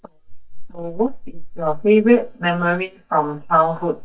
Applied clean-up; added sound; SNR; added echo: neural mask model DeepFilterNet 3.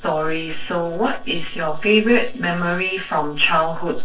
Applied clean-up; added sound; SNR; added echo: neural separator model SepFormer DNS4.